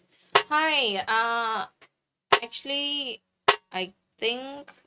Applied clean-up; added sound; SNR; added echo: neural mask model RNNoise.